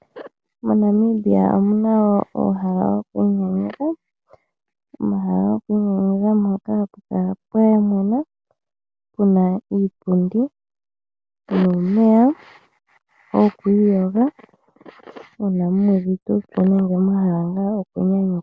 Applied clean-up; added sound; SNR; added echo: none; none; none; none.